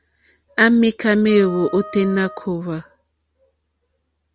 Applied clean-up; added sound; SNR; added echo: none; Wind instrument, woodwind instrument; 18 dB; none.